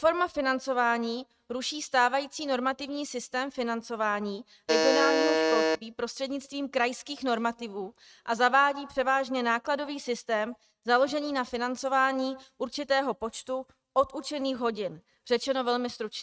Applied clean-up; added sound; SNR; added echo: neural mask model RNNoise.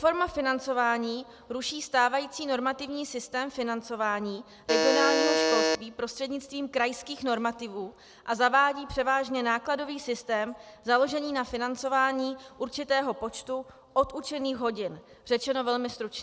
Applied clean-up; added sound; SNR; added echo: none; Alarm; -3 dB; none.